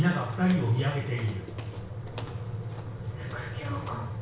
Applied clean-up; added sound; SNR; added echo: none; Walk, footsteps; 17 dB; reverberation time 0.6 s.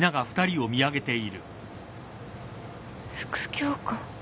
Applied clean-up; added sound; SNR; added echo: none; none; none; none.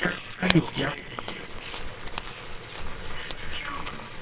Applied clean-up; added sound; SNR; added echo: neural separator model SepFormer WHAMR!.